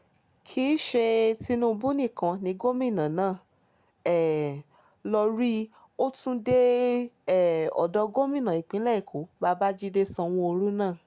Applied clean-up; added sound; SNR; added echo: none; none; none; none.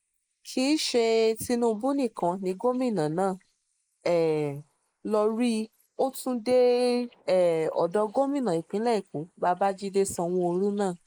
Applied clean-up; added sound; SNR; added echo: neural mask model Resemble Enhance denoiser.